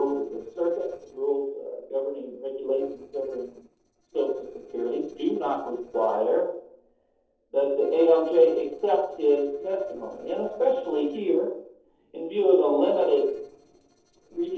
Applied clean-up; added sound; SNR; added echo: neural separator model SepFormer DNS4.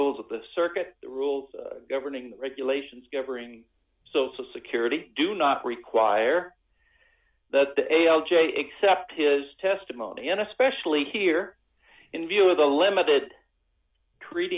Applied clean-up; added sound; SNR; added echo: none; none; none; none.